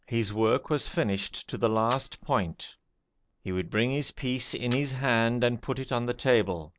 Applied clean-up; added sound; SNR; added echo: none; Camera; 17 dB; none.